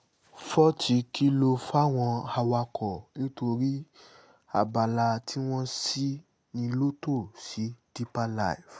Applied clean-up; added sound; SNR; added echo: none; none; none; none.